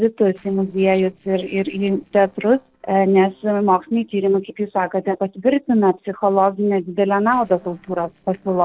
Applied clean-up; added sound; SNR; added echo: neural separator model SepFormer DNS4.